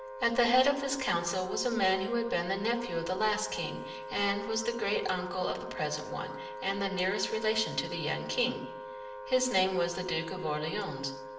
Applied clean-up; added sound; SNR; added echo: none; Wind instrument, woodwind instrument; 10 dB; reverberation time 0.8 s.